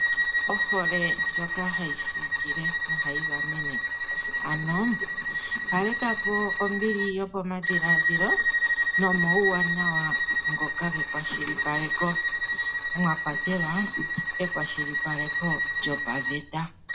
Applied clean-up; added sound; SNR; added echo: none; Bowed string instrument; -4 dB; reverberation time 0.4 s.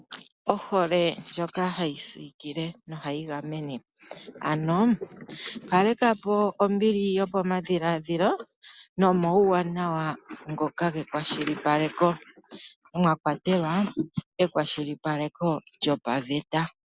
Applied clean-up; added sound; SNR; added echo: none; none; none; none.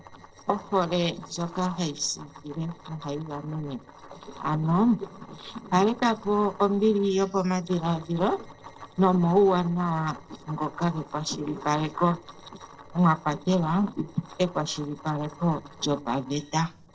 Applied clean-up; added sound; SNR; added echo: neural separator model SepFormer DNS4.